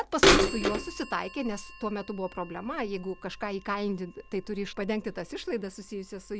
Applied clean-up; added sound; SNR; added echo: none; Bird vocalization, bird call, bird song / Telephone; -2 dB; none.